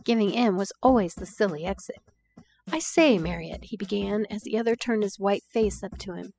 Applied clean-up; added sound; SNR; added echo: classical method spectral subtraction.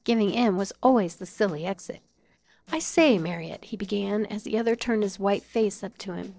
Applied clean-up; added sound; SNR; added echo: neural separator model SepFormer DNS4.